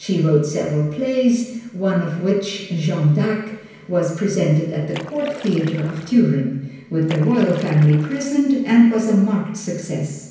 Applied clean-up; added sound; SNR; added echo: none; Splash, splatter; 19 dB; reverberation time 0.9 s.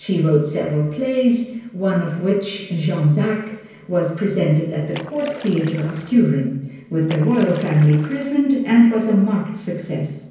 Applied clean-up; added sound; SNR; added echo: neural separator model SepFormer DNS4.